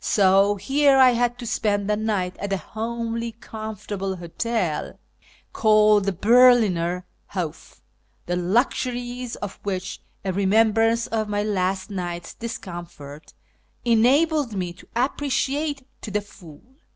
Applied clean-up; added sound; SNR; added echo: none; none; none; none.